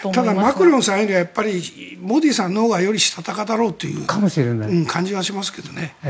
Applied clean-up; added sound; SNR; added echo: none; none; none; none.